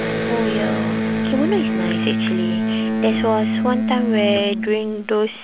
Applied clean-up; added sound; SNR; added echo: none; Electric guitar; -2 dB; none.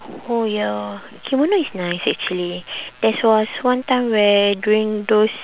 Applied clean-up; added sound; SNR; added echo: none; none; none; none.